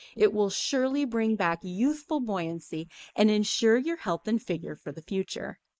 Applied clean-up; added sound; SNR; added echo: neural mask model Resemble Enhance denoiser.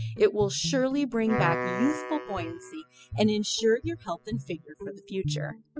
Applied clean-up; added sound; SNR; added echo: classical method spectral subtraction.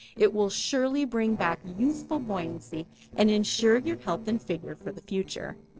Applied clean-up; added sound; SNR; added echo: neural separator model SepFormer DNS4.